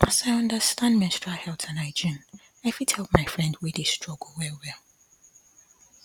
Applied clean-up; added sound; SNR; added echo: none; Tap; 5 dB; none.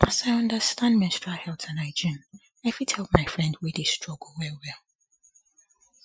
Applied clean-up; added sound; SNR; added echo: classical method Wiener filter.